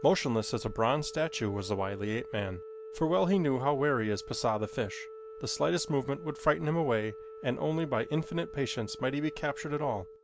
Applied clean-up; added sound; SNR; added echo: none; Organ; 14 dB; none.